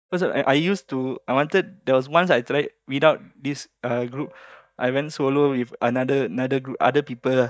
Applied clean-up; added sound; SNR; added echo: neural mask model DeepFilterNet 3.